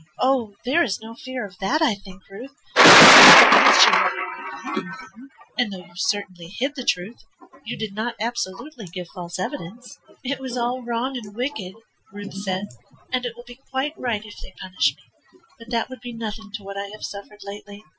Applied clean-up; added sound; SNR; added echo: classical method Wiener filter.